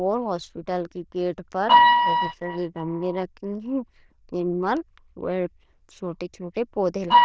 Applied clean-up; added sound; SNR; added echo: neural diffusion model UNIVERSE++.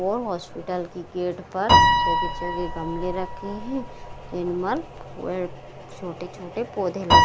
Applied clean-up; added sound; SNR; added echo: none; Piano; -5 dB; none.